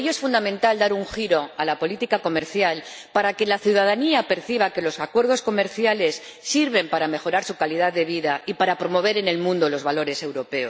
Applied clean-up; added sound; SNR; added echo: none; none; none; none.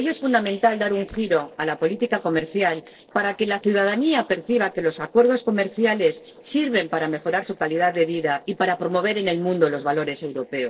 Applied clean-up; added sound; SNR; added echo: neural separator model SepFormer DNS4.